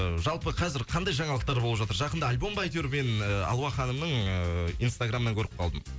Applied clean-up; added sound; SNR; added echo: none; none; none; none.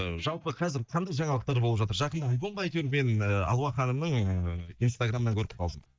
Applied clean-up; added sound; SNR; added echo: neural mask model DeepFilterNet 3.